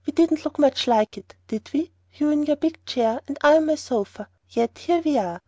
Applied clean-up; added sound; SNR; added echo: none; none; none; none.